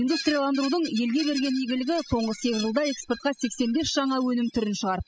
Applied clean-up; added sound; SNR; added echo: classical method spectral subtraction.